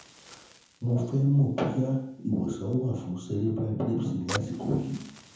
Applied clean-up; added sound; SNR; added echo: none; Fire; 18 dB; reverberation time 0.7 s.